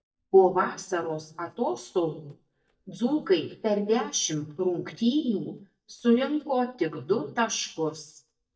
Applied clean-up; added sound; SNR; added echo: neural mask model DeepFilterNet 3.